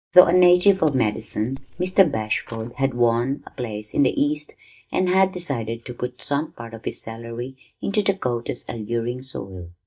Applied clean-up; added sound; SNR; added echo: neural mask model DeepFilterNet 3.